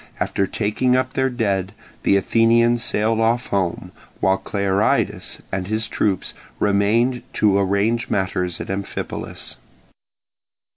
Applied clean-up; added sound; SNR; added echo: none; none; none; none.